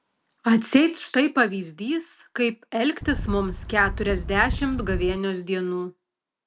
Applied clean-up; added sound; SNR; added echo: none; Wind; 6 dB; none.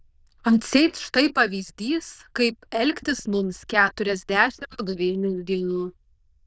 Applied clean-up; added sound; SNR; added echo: neural diffusion model UNIVERSE++.